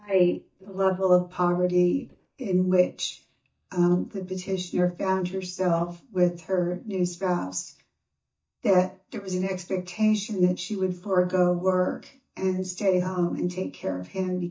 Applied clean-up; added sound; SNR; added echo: neural mask model DeepFilterNet 3.